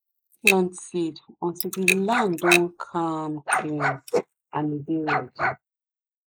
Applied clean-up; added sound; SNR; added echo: neural mask model Resemble Enhance denoiser.